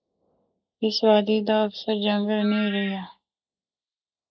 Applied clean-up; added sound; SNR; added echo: neural mask model Resemble Enhance denoiser.